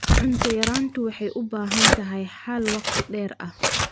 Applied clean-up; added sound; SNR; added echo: none; Tearing; -2 dB; none.